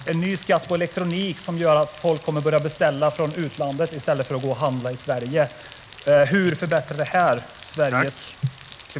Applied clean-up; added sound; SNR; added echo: none; Rain; 18 dB; none.